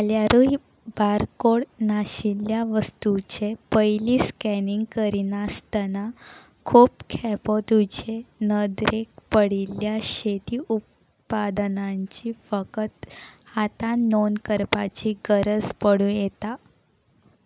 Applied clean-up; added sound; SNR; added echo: none; none; none; none.